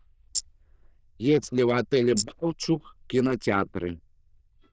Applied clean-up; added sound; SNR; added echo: neural diffusion model UNIVERSE++.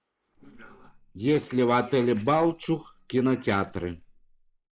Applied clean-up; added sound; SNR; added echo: neural mask model Resemble Enhance denoiser.